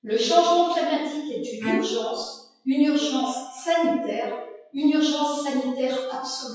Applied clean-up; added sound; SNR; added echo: classical method WPE with log-MMSE.